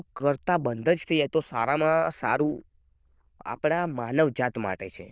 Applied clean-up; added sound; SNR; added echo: neural diffusion model UNIVERSE++.